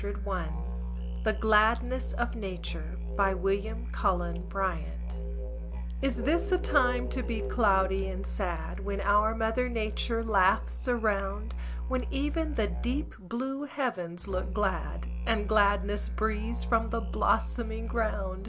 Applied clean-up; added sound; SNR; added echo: none; Musical instrument; 3 dB; none.